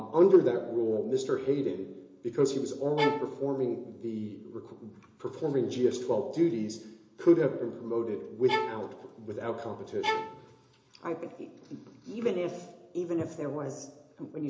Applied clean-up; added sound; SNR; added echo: none; Bowed string instrument; 5 dB; reverberation time 0.8 s.